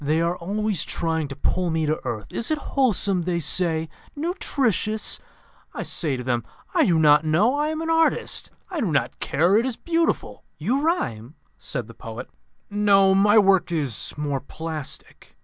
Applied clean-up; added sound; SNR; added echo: none; none; none; none.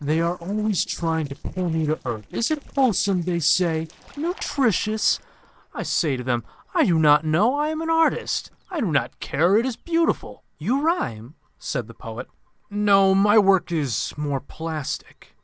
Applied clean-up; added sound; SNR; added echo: neural separator model SepFormer DNS4.